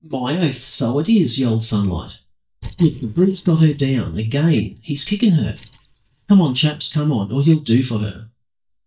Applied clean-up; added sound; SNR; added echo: neural mask model DeepFilterNet 3.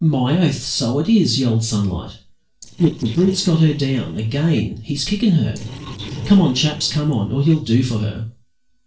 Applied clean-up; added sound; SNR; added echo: neural separator model SepFormer DNS4.